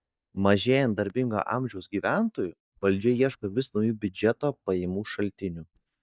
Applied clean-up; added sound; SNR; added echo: neural mask model DeepFilterNet 3.